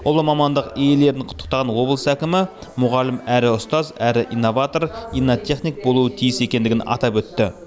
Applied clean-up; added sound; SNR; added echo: none; none; none; none.